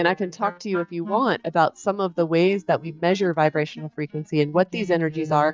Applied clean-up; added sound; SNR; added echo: neural mask model DeepFilterNet 3.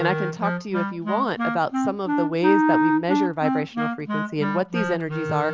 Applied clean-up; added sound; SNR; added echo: none; Wind instrument, woodwind instrument; -1 dB; none.